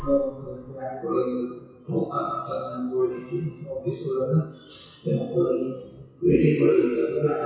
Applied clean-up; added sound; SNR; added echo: classical method WPE with log-MMSE.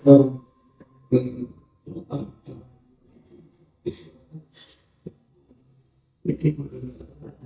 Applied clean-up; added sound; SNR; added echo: neural mask model DeepFilterNet 3.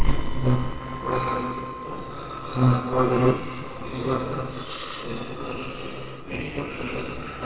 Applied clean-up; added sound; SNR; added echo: neural separator model SepFormer WHAMR!.